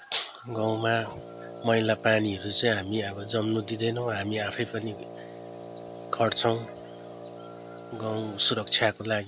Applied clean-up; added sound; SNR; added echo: none; Wind instrument, woodwind instrument; 14 dB; none.